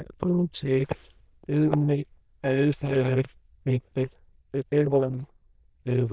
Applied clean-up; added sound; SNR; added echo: neural diffusion model UNIVERSE++.